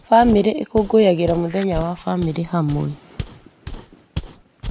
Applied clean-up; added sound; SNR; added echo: none; Walk, footsteps; 13 dB; none.